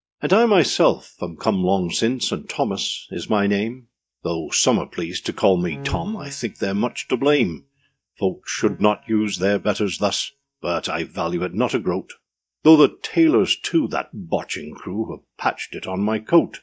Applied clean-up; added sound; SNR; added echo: neural mask model DeepFilterNet 3.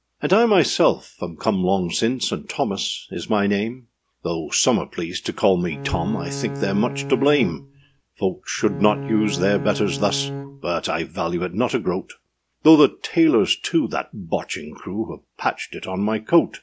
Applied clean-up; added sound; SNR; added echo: none; Bowed string instrument; 9 dB; none.